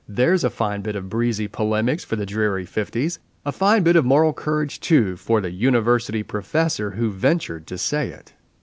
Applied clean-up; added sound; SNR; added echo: none; none; none; none.